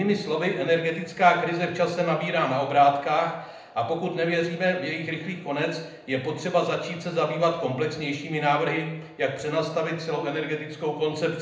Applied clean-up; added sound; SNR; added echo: none; none; none; reverberation time 0.7 s.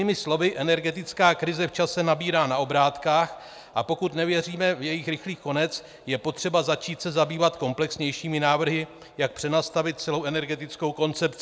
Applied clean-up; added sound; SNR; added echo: none; none; none; none.